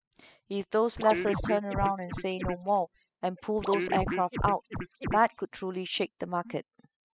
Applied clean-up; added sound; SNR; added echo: classical method spectral subtraction.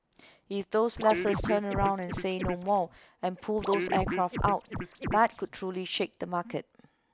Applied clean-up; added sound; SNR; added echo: none; Scratching (performance technique); 4 dB; none.